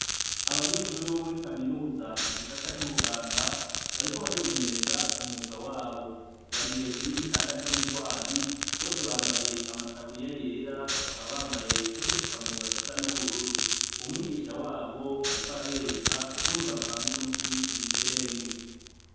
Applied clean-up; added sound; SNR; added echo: none; Crackle; -3 dB; reverberation time 1.2 s.